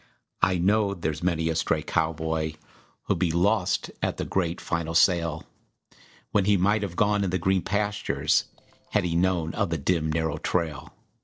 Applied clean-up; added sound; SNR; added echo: neural separator model SepFormer DNS4.